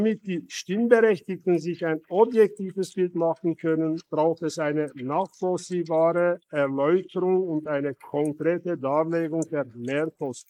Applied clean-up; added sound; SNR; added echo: neural mask model Resemble Enhance denoiser.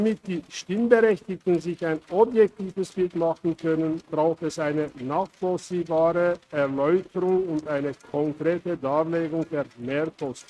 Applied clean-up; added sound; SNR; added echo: neural mask model RNNoise.